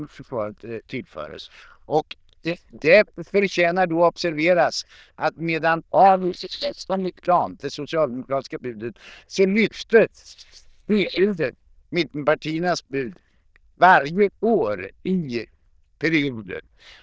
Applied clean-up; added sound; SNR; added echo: neural diffusion model UNIVERSE++.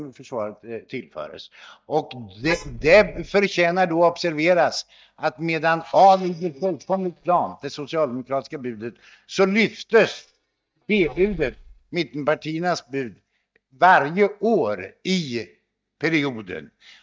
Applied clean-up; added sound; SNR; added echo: neural mask model DeepFilterNet 3.